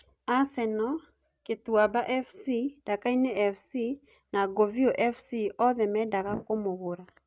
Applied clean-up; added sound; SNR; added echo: neural mask model RNNoise.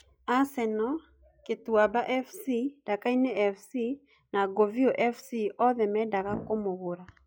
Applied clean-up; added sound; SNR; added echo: classical method log-MMSE.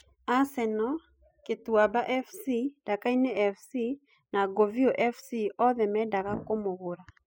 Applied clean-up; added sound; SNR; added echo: classical method spectral subtraction.